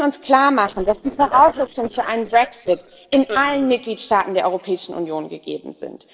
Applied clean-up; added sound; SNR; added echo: neural separator model SepFormer DNS4.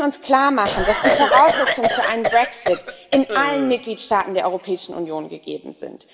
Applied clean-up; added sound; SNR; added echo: none; Cough; 2 dB; reverberation time 1.4 s.